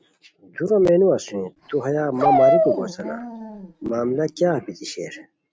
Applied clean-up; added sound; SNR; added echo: neural mask model RNNoise.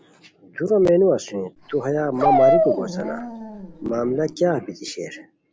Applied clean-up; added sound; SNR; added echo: none; Dog; 0 dB; none.